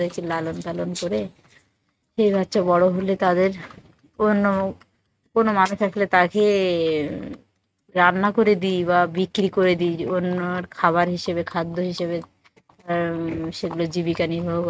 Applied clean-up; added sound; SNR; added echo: neural mask model RNNoise.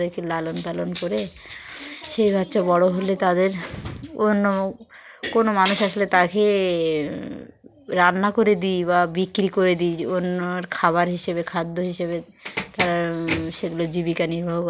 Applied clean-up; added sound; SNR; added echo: none; none; none; none.